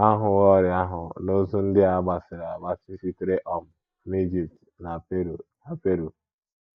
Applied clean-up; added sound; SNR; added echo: neural mask model Resemble Enhance denoiser.